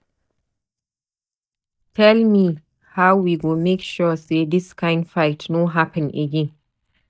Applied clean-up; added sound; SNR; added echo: neural mask model DeepFilterNet 3.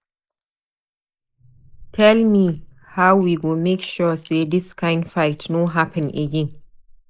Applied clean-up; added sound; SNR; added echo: neural mask model Resemble Enhance denoiser.